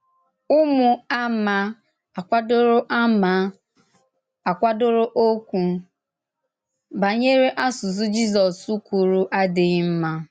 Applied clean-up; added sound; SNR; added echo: none; none; none; none.